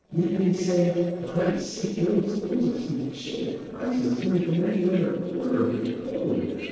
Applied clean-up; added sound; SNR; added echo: neural separator model SepFormer DNS4.